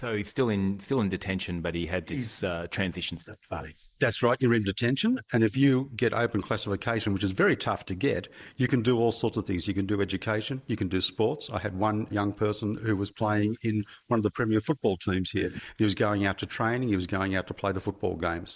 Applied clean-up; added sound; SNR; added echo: neural mask model Resemble Enhance denoiser.